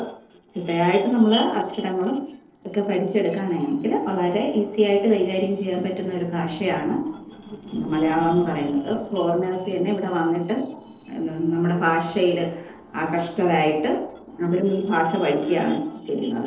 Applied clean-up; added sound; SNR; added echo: neural separator model SepFormer DNS4.